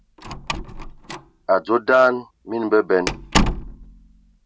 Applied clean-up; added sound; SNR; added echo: none; Slam; 5 dB; none.